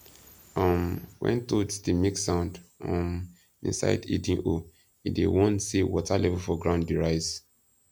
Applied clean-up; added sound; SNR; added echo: none; none; none; none.